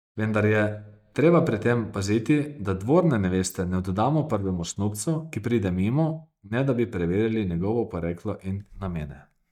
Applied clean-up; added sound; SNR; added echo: neural mask model DeepFilterNet 3.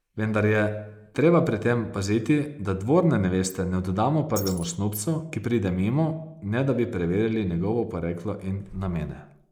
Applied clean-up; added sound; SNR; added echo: neural mask model Resemble Enhance denoiser.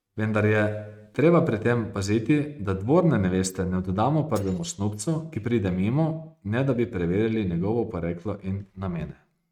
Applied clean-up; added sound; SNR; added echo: neural mask model RNNoise.